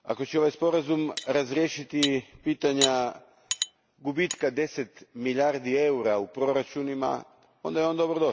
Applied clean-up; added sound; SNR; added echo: none; Cutlery, silverware; 8 dB; none.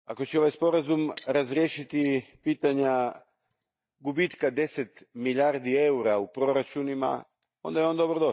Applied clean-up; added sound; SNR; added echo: neural mask model DeepFilterNet 3.